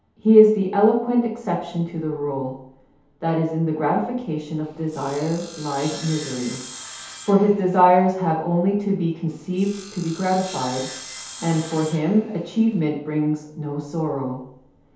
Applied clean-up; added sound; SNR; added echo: none; Sawing; 16 dB; reverberation time 0.8 s.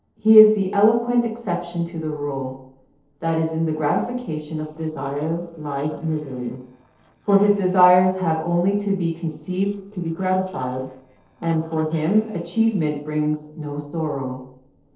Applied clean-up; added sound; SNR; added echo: neural separator model SepFormer DNS4.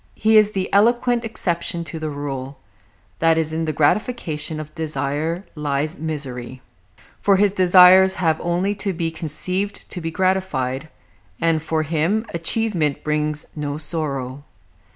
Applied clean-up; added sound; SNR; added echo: none; none; none; none.